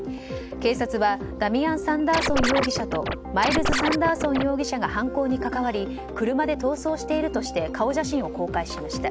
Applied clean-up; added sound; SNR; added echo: none; Scratching (performance technique); 1 dB; none.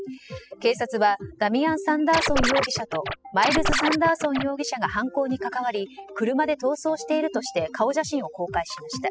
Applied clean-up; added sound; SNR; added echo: classical method spectral subtraction.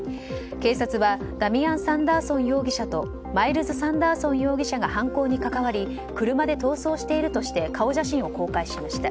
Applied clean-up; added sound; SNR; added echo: none; none; none; none.